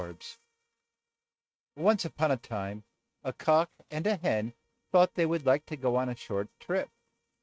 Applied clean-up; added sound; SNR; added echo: neural mask model RNNoise.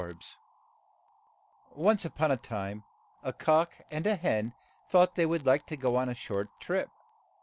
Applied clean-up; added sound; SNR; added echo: none; none; none; none.